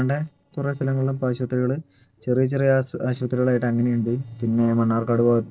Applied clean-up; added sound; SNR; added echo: neural separator model SepFormer DNS4.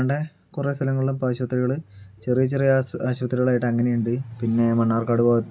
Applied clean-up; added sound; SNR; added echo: none; none; none; none.